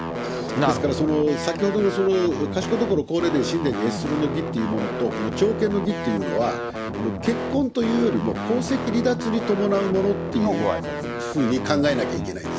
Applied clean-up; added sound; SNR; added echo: none; Guitar; 5 dB; none.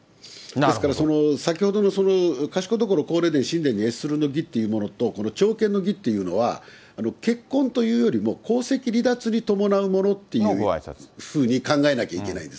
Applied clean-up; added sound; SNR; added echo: none; none; none; none.